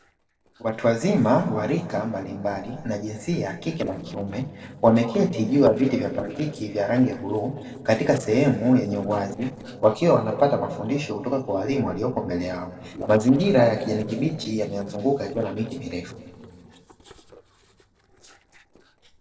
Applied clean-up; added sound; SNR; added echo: neural separator model SepFormer DNS4.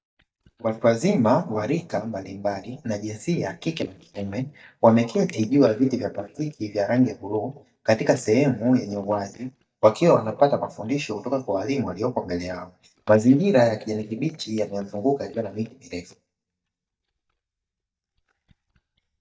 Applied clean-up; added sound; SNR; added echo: neural mask model DeepFilterNet 3.